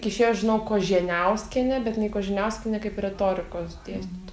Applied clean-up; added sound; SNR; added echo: none; none; none; none.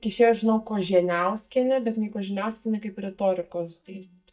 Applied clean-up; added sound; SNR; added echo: neural mask model DeepFilterNet 3.